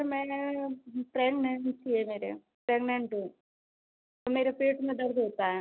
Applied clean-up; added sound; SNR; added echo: none; none; none; none.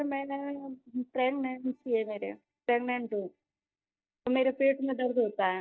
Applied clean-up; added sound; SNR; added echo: neural mask model DeepFilterNet 3.